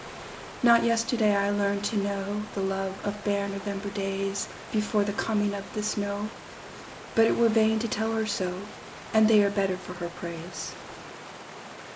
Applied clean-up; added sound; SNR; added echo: none; Water; 14 dB; none.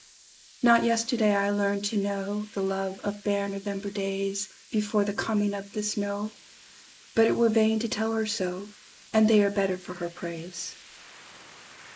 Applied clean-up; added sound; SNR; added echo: neural mask model Resemble Enhance denoiser.